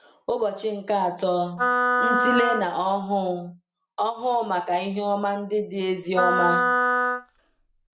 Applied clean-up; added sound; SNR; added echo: none; Wind instrument, woodwind instrument; -2 dB; none.